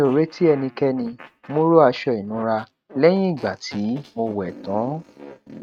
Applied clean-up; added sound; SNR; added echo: neural mask model RNNoise.